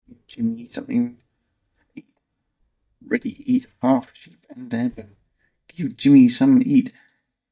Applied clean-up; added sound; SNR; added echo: neural mask model DeepFilterNet 3.